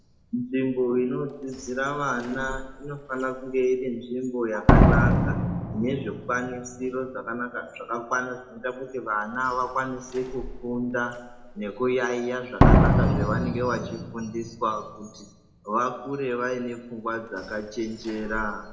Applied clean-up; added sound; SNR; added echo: none; Slam; -2 dB; reverberation time 0.6 s.